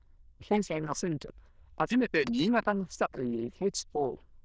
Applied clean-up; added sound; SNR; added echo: neural diffusion model UNIVERSE++.